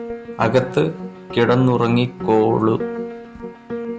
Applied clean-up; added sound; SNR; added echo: none; Piano; 9 dB; none.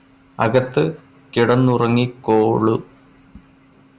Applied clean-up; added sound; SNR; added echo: none; none; none; none.